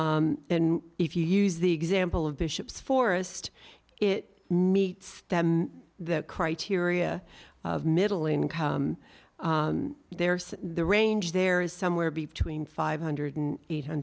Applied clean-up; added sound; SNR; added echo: none; none; none; none.